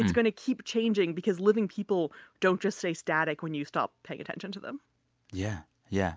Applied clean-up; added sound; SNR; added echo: none; none; none; none.